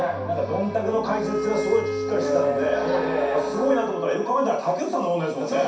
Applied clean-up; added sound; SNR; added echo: none; Wind instrument, woodwind instrument; 6 dB; reverberation time 0.6 s.